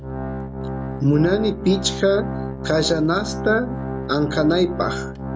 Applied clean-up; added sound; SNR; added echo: none; Organ; 7 dB; none.